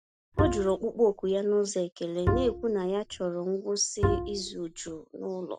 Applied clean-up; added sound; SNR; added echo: none; Bowed string instrument; 2 dB; none.